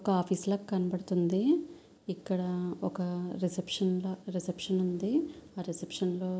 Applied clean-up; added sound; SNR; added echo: none; none; none; none.